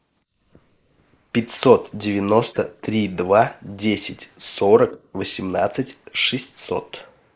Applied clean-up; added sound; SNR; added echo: neural mask model Resemble Enhance denoiser.